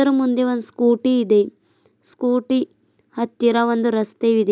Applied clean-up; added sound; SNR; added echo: none; none; none; none.